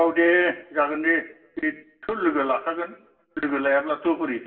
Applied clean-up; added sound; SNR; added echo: none; none; none; reverberation time 0.6 s.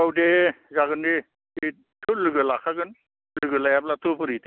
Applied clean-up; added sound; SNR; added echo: none; none; none; none.